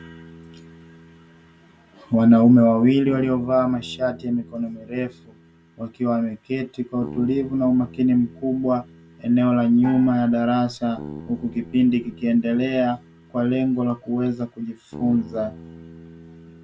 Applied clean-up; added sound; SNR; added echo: none; Bass guitar + Gong; 19 dB; none.